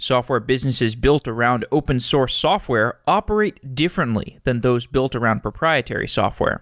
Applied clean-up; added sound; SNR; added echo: none; none; none; none.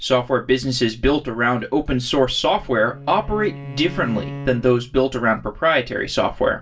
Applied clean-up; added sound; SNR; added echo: none; Bowed string instrument; 14 dB; reverberation time 0.2 s.